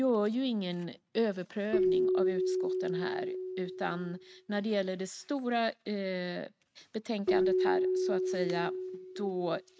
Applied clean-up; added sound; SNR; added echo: neural mask model RNNoise.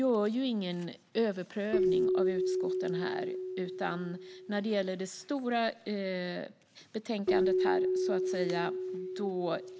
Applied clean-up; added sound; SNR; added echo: none; Keyboard (musical); 0 dB; none.